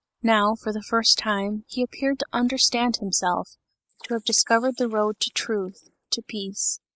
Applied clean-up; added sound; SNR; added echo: neural mask model Resemble Enhance denoiser.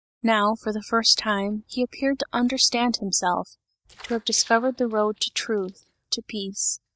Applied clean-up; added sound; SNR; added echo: neural mask model DeepFilterNet 3.